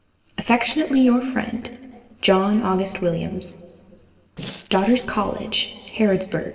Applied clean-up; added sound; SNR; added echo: neural separator model SepFormer DNS4.